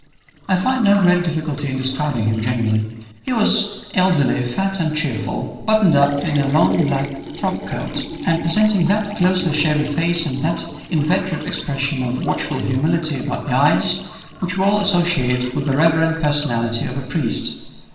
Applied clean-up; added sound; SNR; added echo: neural separator model SepFormer DNS4.